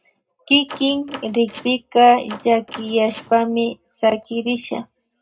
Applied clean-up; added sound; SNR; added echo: none; Door; 19 dB; reverberation time 0.2 s.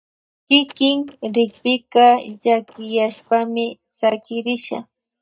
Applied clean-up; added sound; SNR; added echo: neural mask model DeepFilterNet 3.